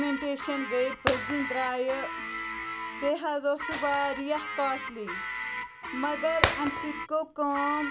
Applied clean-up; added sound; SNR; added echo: none; Guitar + Shatter; 3 dB; none.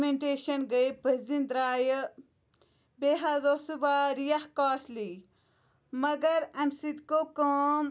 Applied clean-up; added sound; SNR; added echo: none; none; none; none.